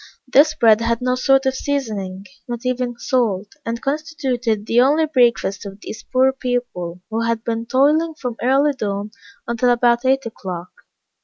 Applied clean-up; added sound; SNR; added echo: none; none; none; none.